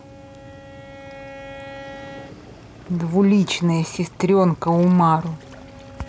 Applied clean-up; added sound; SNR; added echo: none; Waves, surf + Bowed string instrument; 18 dB; none.